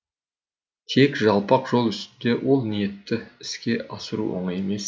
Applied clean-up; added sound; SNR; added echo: none; none; none; none.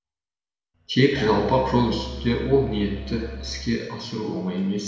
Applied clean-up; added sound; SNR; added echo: none; Musical instrument; 11 dB; reverberation time 1.0 s.